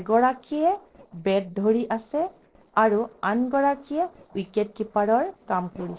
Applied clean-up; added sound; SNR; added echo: neural separator model SepFormer DNS4.